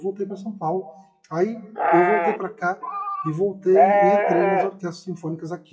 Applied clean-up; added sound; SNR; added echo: classical method WPE with log-MMSE.